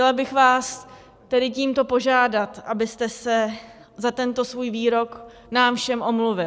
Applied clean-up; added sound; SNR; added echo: none; none; none; none.